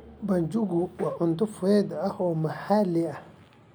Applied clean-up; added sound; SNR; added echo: none; none; none; none.